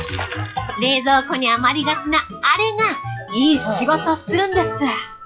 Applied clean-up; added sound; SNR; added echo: classical method log-MMSE.